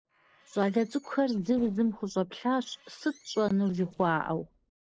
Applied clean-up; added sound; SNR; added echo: neural separator model SepFormer DNS4.